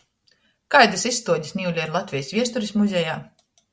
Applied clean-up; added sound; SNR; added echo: none; none; none; none.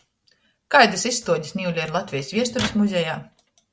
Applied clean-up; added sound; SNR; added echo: none; Microwave oven; 14 dB; none.